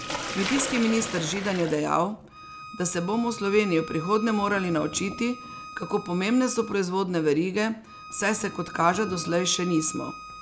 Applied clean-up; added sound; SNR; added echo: none; Bowed string instrument + Sink (filling or washing); 11 dB; none.